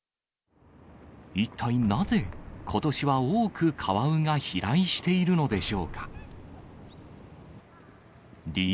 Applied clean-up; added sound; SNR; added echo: none; Boom; 16 dB; none.